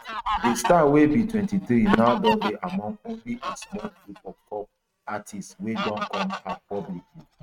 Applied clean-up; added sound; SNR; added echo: neural mask model RNNoise.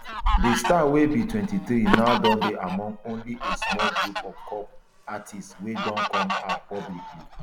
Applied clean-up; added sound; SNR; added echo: none; Fowl; 2 dB; none.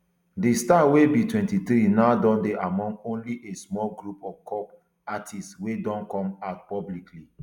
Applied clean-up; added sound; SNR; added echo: none; none; none; none.